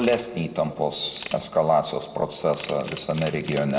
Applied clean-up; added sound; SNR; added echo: none; Camera; 17 dB; reverberation time 1.0 s.